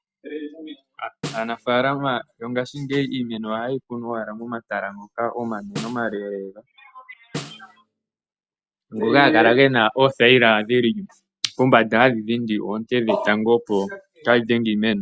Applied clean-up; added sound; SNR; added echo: none; Snare drum; 16 dB; none.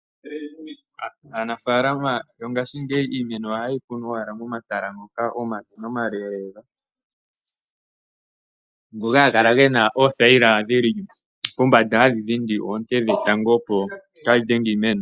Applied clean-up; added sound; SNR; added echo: neural mask model Resemble Enhance denoiser.